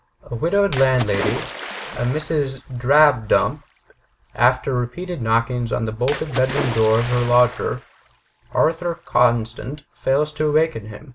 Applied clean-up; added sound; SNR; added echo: none; Splash, splatter; 13 dB; none.